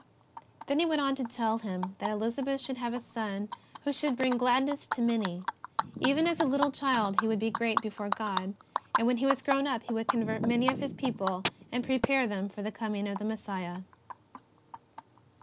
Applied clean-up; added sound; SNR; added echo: none; Animal; 6 dB; none.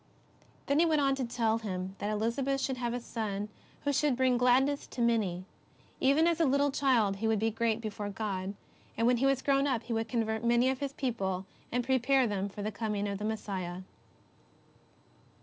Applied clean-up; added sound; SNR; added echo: none; none; none; none.